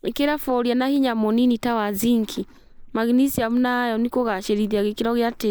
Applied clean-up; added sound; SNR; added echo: neural mask model Resemble Enhance denoiser.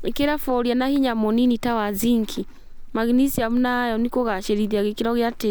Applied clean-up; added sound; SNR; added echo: none; Livestock, farm animals, working animals; 12 dB; none.